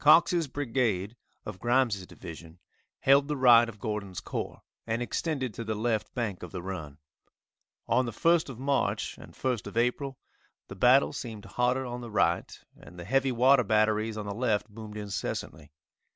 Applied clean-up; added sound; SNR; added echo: none; none; none; none.